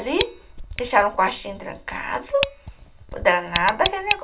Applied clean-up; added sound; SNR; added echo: none; Tick; 8 dB; reverberation time 0.2 s.